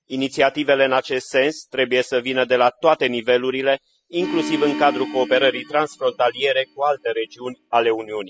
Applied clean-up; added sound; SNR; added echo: classical method spectral subtraction.